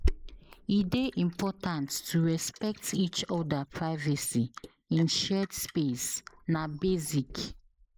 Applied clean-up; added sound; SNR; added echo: neural mask model Resemble Enhance denoiser.